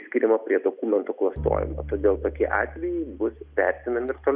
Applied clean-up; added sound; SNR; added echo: none; Bowed string instrument; 12 dB; none.